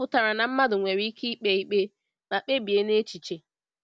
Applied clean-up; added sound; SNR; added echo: none; none; none; none.